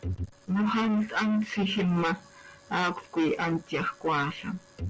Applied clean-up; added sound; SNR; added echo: none; none; none; none.